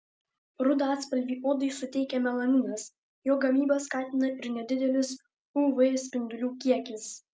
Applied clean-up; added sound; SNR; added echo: none; none; none; none.